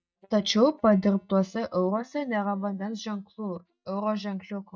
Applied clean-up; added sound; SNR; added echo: neural mask model DeepFilterNet 3.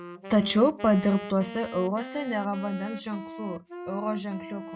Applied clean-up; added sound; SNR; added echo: none; Wind instrument, woodwind instrument; 13 dB; none.